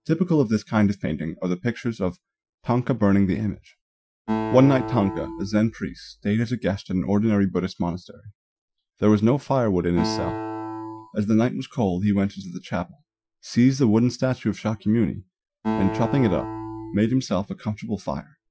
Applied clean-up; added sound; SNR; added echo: classical method Wiener filter.